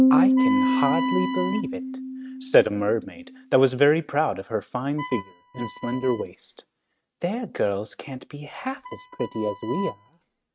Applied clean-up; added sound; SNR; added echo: neural mask model RNNoise.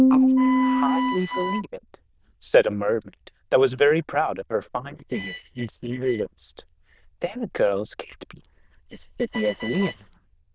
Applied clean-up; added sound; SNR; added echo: neural diffusion model UNIVERSE++.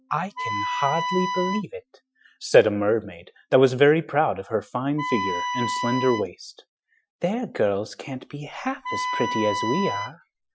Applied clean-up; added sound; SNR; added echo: classical method Wiener filter.